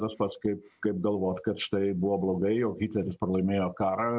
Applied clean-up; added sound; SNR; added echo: none; none; none; none.